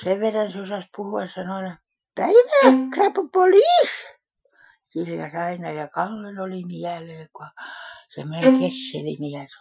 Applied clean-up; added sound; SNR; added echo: classical method Wiener filter.